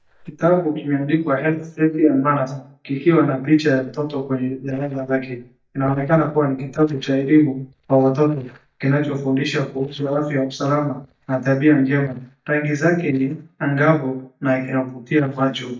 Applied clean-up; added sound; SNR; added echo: neural mask model DeepFilterNet 3.